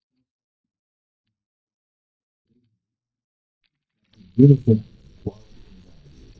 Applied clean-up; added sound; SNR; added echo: neural mask model DeepFilterNet 3.